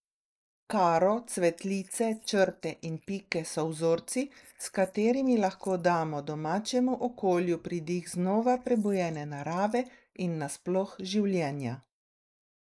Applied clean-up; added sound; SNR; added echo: neural mask model Resemble Enhance denoiser.